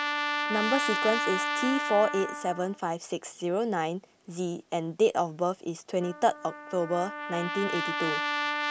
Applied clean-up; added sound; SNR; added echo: none; Trumpet; 4 dB; none.